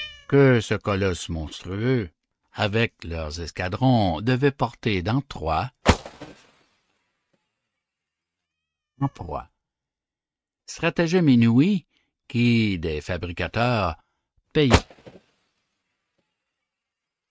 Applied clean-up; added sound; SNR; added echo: neural mask model RNNoise.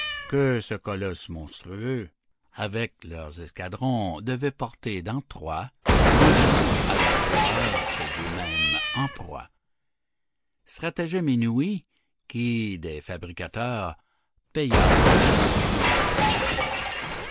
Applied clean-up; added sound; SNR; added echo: none; Cat; -4 dB; none.